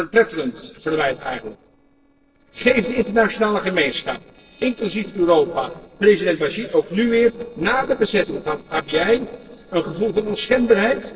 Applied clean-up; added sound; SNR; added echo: neural separator model SepFormer DNS4.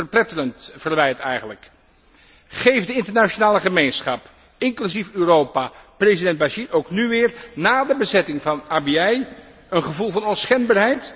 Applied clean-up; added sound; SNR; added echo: none; none; none; none.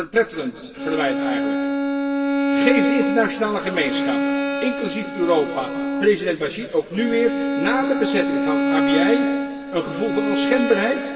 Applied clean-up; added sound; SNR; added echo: none; Bowed string instrument; -1 dB; reverberation time 2.0 s.